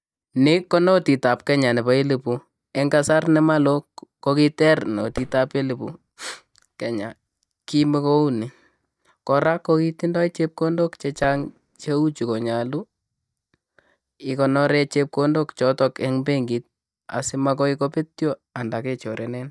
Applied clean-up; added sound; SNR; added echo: neural mask model DeepFilterNet 3.